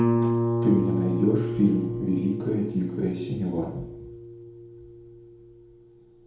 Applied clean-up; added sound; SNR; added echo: none; Guitar; 1 dB; reverberation time 2.0 s.